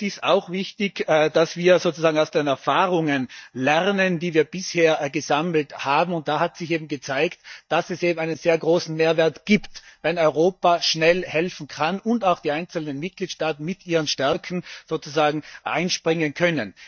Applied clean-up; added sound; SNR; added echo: neural mask model DeepFilterNet 3.